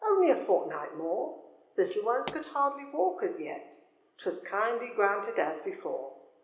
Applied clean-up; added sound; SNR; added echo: none; Explosion; 16 dB; reverberation time 1.0 s.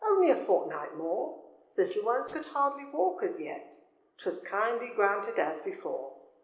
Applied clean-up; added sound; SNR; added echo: neural separator model SepFormer DNS4.